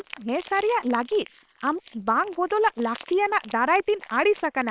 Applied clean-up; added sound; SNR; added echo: neural separator model SepFormer WHAM!.